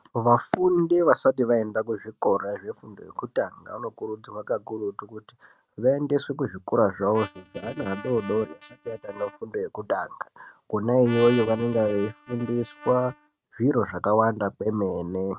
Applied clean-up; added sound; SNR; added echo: neural mask model RNNoise.